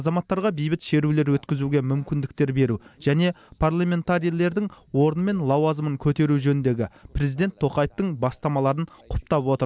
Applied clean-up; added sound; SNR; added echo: none; none; none; none.